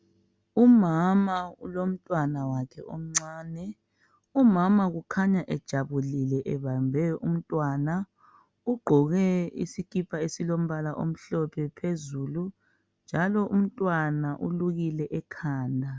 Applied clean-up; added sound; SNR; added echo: none; none; none; none.